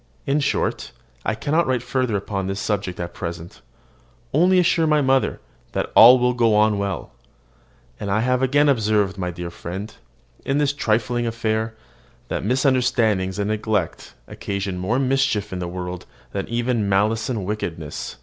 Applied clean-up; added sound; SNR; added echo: none; none; none; none.